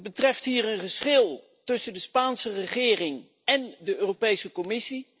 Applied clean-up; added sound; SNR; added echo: none; none; none; none.